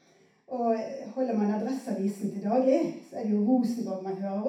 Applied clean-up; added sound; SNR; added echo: none; none; none; reverberation time 0.6 s.